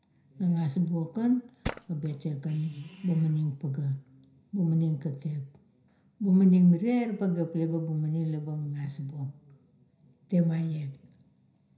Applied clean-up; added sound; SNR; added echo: none; Tools; 14 dB; reverberation time 0.5 s.